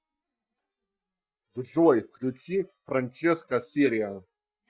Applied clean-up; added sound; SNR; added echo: neural mask model DeepFilterNet 3.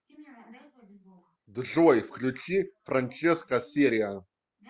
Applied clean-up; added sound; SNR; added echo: none; none; none; none.